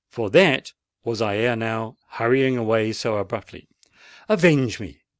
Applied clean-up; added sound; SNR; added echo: none; none; none; none.